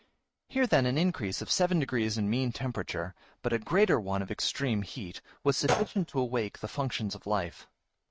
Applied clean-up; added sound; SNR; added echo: neural mask model RNNoise.